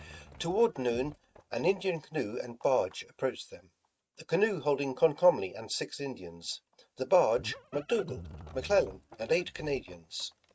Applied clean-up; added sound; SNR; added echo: neural mask model RNNoise.